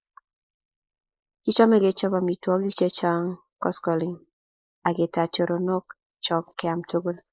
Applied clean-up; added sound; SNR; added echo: neural mask model Resemble Enhance denoiser.